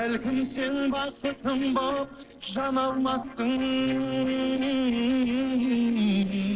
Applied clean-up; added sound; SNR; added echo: neural separator model SepFormer DNS4.